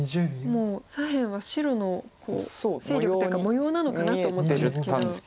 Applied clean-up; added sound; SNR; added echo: none; none; none; none.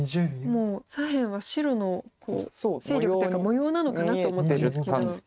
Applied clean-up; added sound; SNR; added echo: neural mask model RNNoise.